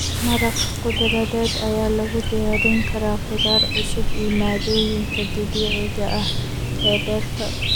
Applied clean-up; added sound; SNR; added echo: none; Chirp, tweet; -2 dB; none.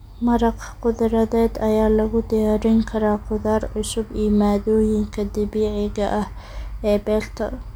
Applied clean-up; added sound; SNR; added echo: none; none; none; none.